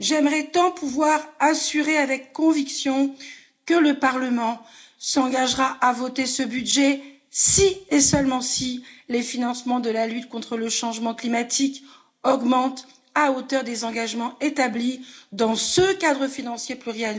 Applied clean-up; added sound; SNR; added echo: none; none; none; reverberation time 0.4 s.